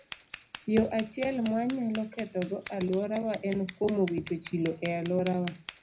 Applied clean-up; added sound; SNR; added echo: none; Scissors; 13 dB; reverberation time 0.5 s.